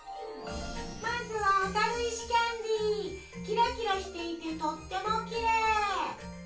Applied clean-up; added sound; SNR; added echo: none; none; none; reverberation time 0.3 s.